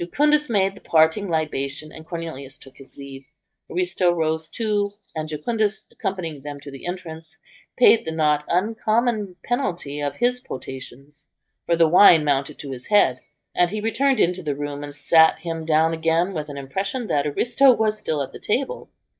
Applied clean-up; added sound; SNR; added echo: neural mask model DeepFilterNet 3.